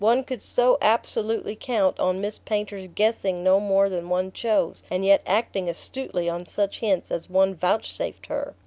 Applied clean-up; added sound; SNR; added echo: none; none; none; none.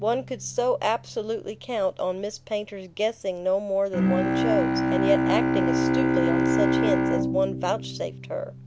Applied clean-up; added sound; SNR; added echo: none; Bowed string instrument; -1 dB; none.